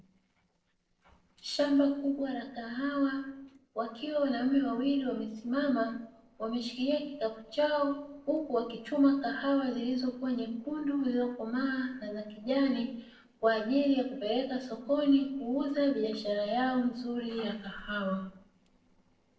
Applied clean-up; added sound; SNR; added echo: neural separator model SepFormer DNS4.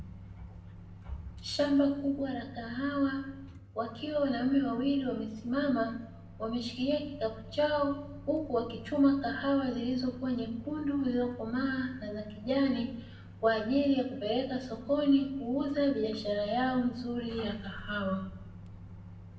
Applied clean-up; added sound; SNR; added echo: none; Microwave oven; 17 dB; reverberation time 0.6 s.